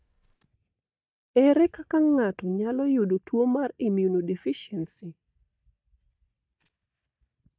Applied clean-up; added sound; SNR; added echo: neural mask model DeepFilterNet 3.